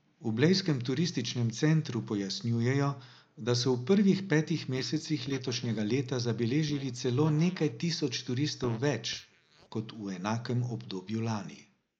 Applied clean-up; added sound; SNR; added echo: neural mask model Resemble Enhance denoiser.